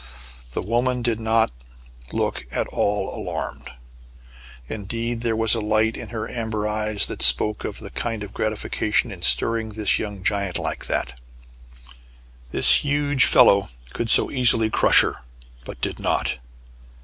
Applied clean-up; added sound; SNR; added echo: none; none; none; none.